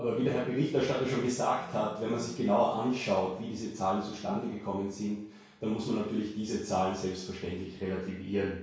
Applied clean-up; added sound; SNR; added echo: none; Telephone; 20 dB; reverberation time 0.6 s.